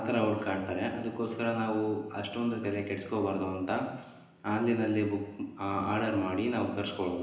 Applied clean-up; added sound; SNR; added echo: none; none; none; reverberation time 1.0 s.